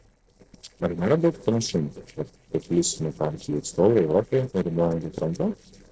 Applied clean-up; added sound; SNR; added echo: neural separator model SepFormer DNS4.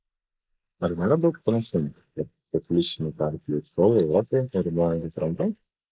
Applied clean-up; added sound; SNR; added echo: neural mask model Resemble Enhance denoiser.